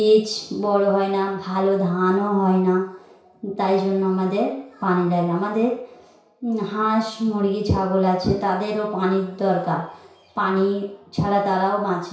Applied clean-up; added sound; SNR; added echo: none; none; none; reverberation time 0.6 s.